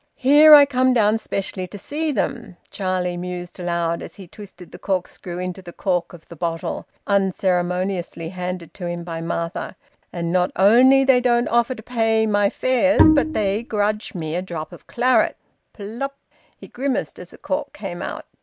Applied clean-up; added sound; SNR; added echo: none; Bowed string instrument; -2 dB; none.